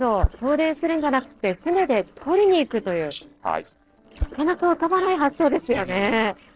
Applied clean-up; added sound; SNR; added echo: neural separator model SepFormer DNS4.